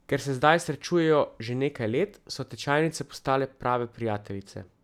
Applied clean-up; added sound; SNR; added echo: none; none; none; none.